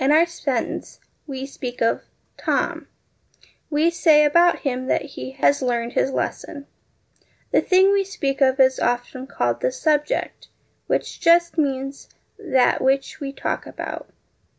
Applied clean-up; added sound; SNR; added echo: none; none; none; none.